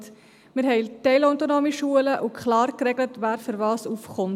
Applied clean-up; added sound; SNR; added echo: none; none; none; none.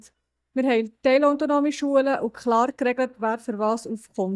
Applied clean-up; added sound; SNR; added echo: neural mask model DeepFilterNet 3.